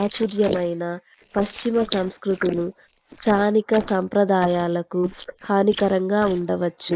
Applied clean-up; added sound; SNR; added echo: neural mask model Resemble Enhance denoiser.